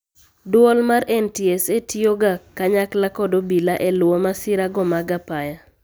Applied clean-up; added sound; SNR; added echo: none; none; none; none.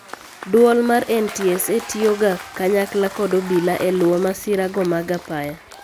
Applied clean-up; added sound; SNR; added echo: none; Applause / Crowd / Cheering; 16 dB; none.